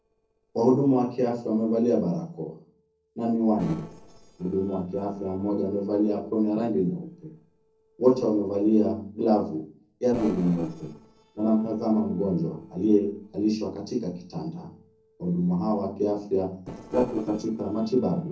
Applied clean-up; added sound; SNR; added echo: neural separator model SepFormer DNS4.